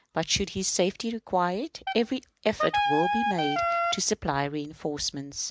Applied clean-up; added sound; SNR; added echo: none; Wind instrument, woodwind instrument; -1 dB; none.